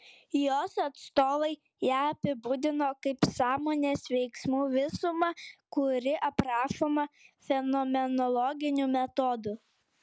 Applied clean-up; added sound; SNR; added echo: none; none; none; none.